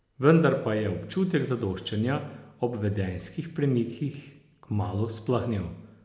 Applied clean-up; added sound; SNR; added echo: none; none; none; none.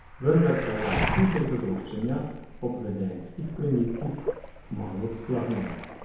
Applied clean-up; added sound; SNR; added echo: none; Waves, surf; 6 dB; reverberation time 0.9 s.